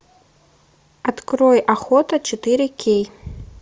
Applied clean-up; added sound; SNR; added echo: none; none; none; none.